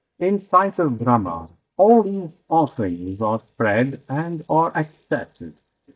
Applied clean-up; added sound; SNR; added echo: neural mask model DeepFilterNet 3.